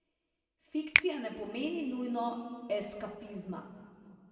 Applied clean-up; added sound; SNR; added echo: none; Finger snapping; -1 dB; reverberation time 1.9 s.